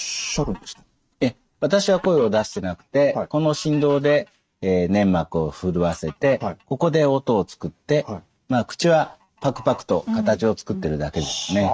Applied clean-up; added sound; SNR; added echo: neural mask model RNNoise.